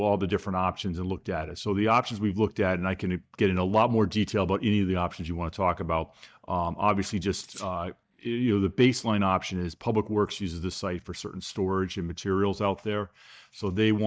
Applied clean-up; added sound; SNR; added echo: neural mask model DeepFilterNet 3.